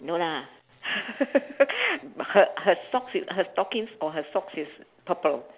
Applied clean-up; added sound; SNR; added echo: none; none; none; none.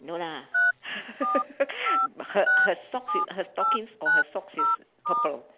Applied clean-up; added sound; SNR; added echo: none; Telephone; -5 dB; none.